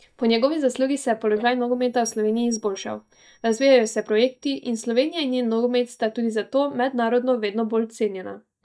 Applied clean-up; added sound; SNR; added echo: neural mask model DeepFilterNet 3.